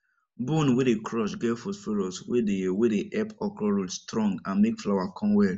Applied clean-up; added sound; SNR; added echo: none; none; none; none.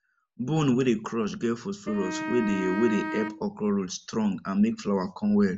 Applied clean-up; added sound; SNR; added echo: none; Wind instrument, woodwind instrument; 8 dB; none.